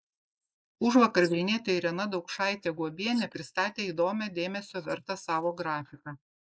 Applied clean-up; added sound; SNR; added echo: neural mask model Resemble Enhance denoiser.